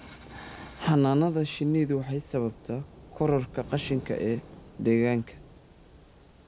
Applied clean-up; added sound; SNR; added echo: none; Thunder / Rain; 20 dB; none.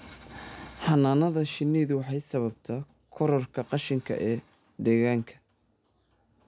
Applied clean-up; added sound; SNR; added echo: none; none; none; none.